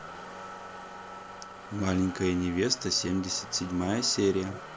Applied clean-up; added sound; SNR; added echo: none; Motor vehicle (road); 12 dB; none.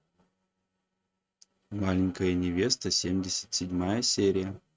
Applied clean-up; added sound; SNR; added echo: neural mask model RNNoise.